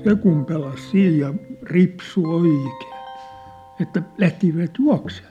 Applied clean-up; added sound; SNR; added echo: none; Keyboard (musical); 19 dB; none.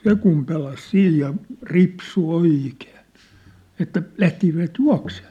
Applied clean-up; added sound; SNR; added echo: none; none; none; none.